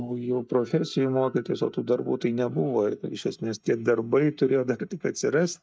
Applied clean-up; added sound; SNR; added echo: neural mask model DeepFilterNet 3.